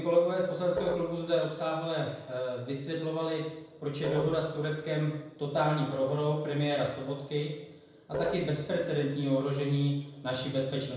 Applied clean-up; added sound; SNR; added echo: neural separator model SepFormer DNS4.